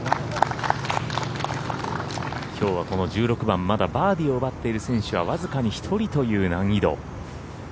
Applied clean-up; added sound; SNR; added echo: none; none; none; none.